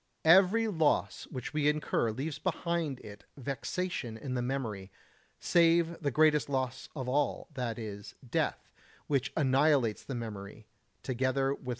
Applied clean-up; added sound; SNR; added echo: none; none; none; none.